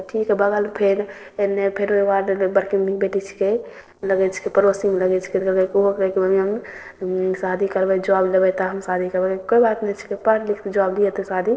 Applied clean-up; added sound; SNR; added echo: neural separator model SepFormer DNS4.